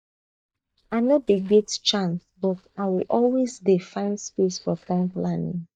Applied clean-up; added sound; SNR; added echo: neural mask model DeepFilterNet 3.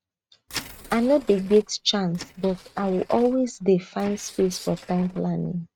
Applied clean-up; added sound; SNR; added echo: neural mask model RNNoise.